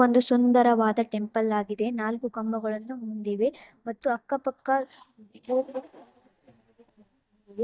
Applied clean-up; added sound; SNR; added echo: neural mask model DeepFilterNet 3.